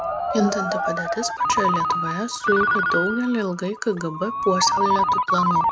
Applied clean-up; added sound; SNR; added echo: none; Ringtone; -2 dB; none.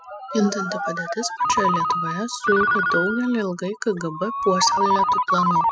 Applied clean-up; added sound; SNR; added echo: classical method spectral subtraction.